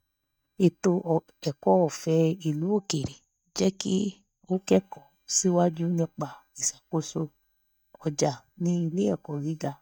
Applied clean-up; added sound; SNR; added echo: neural mask model DeepFilterNet 3.